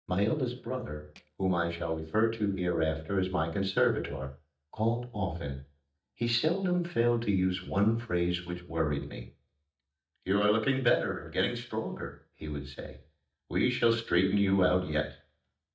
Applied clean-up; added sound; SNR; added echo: neural mask model DeepFilterNet 3.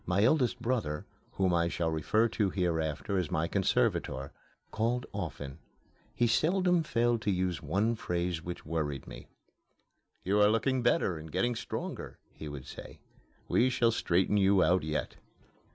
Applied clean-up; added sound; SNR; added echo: none; none; none; none.